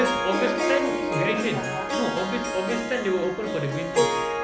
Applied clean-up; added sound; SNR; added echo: none; Harp; -1 dB; none.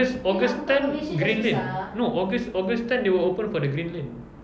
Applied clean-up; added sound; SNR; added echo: none; none; none; none.